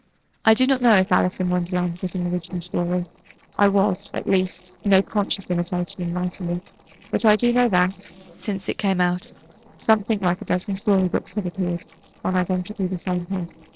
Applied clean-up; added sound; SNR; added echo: neural separator model SepFormer DNS4.